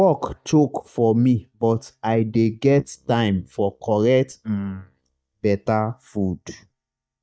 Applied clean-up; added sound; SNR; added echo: neural mask model DeepFilterNet 3.